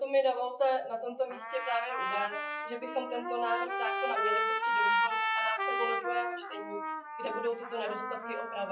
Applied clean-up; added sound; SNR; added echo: classical method WPE with log-MMSE.